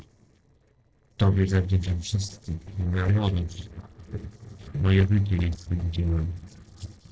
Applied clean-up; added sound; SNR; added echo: neural separator model SepFormer DNS4.